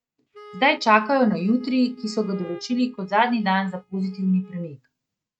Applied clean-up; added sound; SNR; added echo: neural mask model RNNoise.